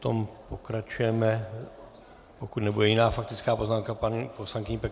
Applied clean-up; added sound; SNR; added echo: none; none; none; none.